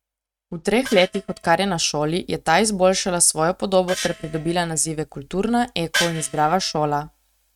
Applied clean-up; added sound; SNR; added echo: neural mask model RNNoise.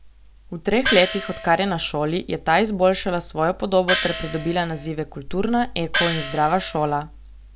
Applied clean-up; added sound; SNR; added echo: none; Gong; 5 dB; none.